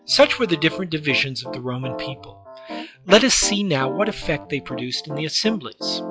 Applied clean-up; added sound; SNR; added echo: classical method log-MMSE.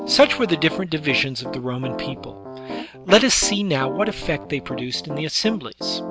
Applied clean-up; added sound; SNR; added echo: none; Piano; 10 dB; none.